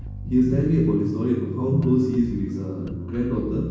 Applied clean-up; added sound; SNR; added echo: none; Bass guitar; 10 dB; reverberation time 1.2 s.